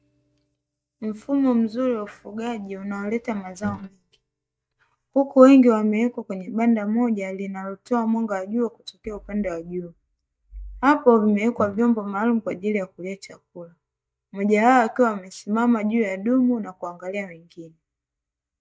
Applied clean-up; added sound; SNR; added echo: neural mask model DeepFilterNet 3.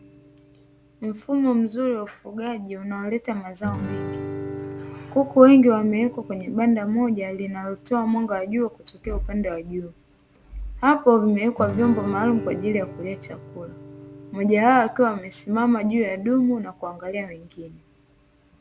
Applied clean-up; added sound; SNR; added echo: none; Guitar; 15 dB; none.